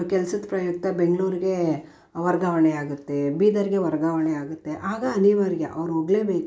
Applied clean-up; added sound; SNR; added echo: none; none; none; none.